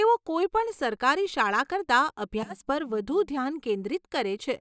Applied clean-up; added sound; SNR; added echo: neural mask model DeepFilterNet 3.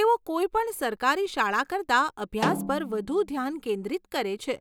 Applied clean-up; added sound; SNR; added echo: none; Snare drum; 8 dB; none.